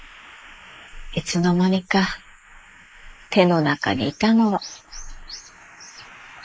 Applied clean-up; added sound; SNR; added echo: neural mask model Resemble Enhance denoiser.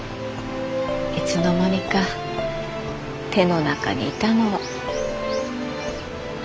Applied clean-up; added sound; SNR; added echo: none; none; none; none.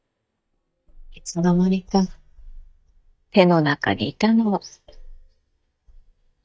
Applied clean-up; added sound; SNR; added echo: neural mask model DeepFilterNet 3.